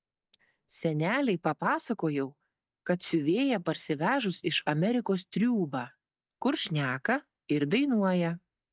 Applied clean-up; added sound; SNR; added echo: neural mask model DeepFilterNet 3.